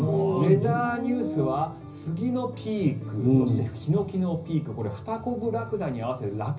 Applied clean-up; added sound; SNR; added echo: none; none; none; reverberation time 0.5 s.